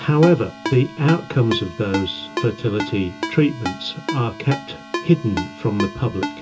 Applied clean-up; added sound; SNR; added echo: none; Ringtone; 9 dB; reverberation time 0.2 s.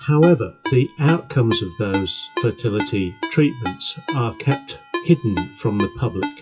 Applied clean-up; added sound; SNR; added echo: classical method WPE with log-MMSE.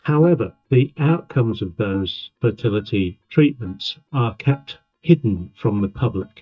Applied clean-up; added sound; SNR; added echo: neural mask model DeepFilterNet 3.